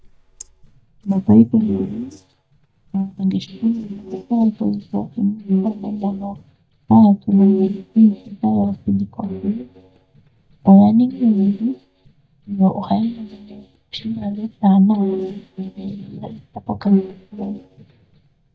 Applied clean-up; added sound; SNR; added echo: neural mask model DeepFilterNet 3.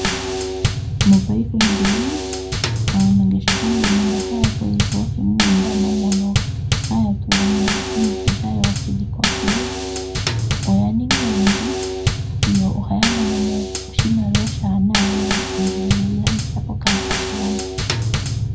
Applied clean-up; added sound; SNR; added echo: none; Bass drum / Snare drum / Drum kit; 0 dB; reverberation time 0.2 s.